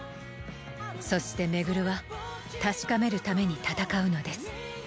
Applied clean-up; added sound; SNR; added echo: none; none; none; none.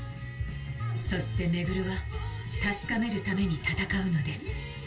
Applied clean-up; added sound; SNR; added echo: none; none; none; reverberation time 0.2 s.